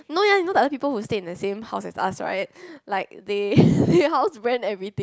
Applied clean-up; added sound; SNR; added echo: none; none; none; none.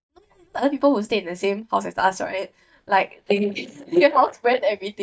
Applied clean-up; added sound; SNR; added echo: neural mask model DeepFilterNet 3.